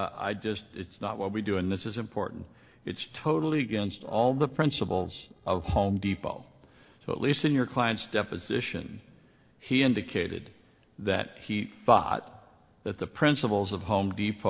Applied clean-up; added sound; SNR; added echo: neural separator model SepFormer DNS4.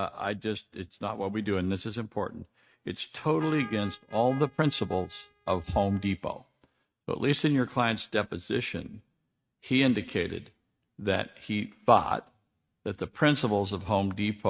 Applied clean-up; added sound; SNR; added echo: neural mask model RNNoise.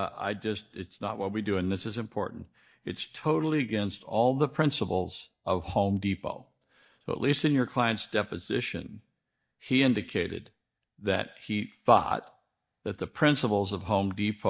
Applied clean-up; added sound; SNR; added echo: neural mask model DeepFilterNet 3.